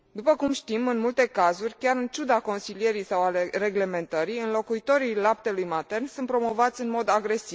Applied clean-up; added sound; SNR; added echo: none; none; none; none.